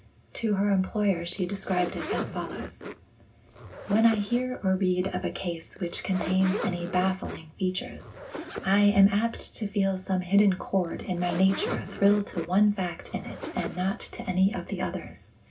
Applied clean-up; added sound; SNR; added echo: none; Zipper (clothing); 11 dB; reverberation time 0.4 s.